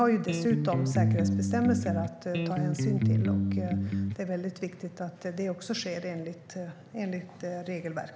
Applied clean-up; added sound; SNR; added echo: none; Electric guitar; -5 dB; none.